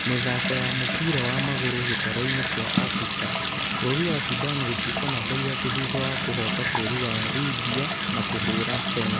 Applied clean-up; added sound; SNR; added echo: none; Bathtub (filling or washing) / Sink (filling or washing) / Water tap, faucet; -4 dB; none.